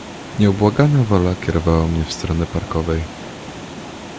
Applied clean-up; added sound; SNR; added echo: none; Water; 13 dB; none.